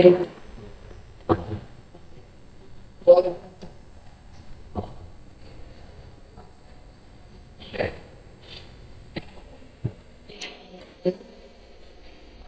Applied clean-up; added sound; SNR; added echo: neural mask model DeepFilterNet 3.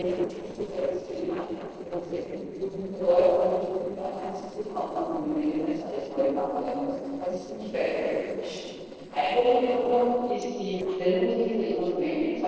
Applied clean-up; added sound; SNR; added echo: neural separator model SepFormer DNS4.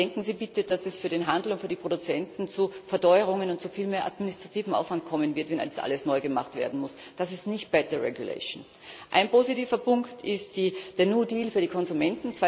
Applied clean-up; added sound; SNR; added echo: none; none; none; none.